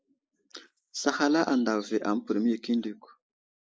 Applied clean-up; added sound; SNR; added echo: neural mask model Resemble Enhance denoiser.